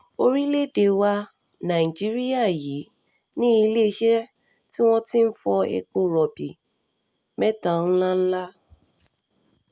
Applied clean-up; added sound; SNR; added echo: none; none; none; none.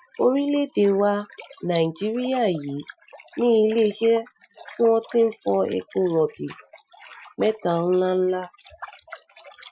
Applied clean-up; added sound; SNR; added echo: classical method Wiener filter.